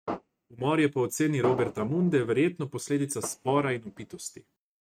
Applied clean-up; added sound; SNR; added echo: neural mask model RNNoise.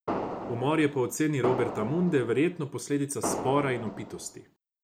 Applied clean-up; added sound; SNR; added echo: none; Fireworks; 7 dB; none.